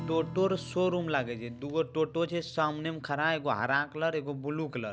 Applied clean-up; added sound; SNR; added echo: none; Strum; 15 dB; none.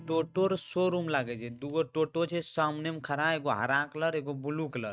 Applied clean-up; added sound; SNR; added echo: neural mask model RNNoise.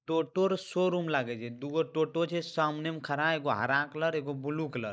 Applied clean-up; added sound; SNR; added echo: neural mask model Resemble Enhance denoiser.